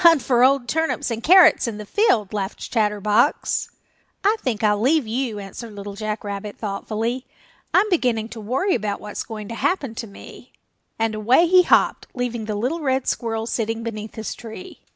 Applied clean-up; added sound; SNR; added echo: none; none; none; none.